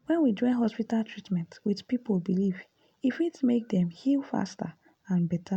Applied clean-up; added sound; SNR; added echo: none; none; none; none.